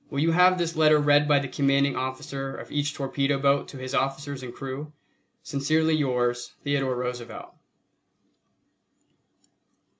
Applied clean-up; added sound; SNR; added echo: none; none; none; none.